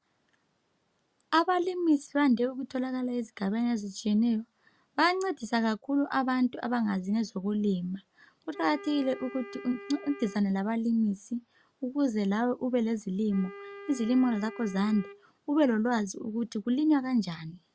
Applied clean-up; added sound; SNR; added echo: none; Wind instrument, woodwind instrument; 17 dB; none.